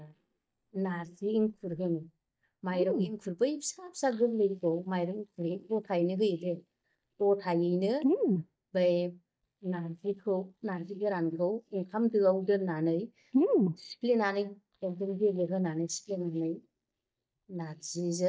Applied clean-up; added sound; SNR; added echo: neural mask model DeepFilterNet 3.